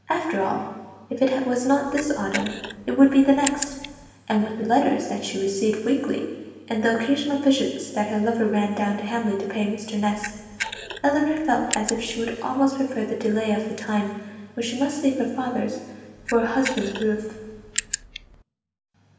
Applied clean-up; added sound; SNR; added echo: none; Camera; 10 dB; reverberation time 1.4 s.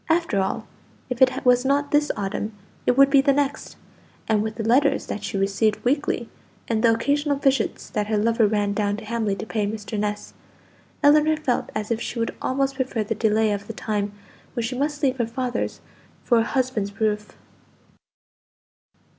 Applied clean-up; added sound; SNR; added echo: none; none; none; none.